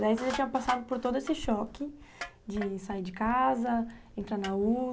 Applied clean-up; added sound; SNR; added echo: none; Clapping + Crushing; 15 dB; none.